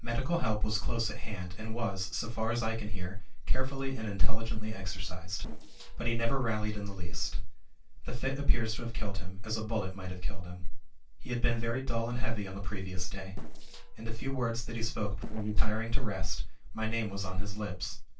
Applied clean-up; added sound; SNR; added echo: neural separator model SepFormer DNS4.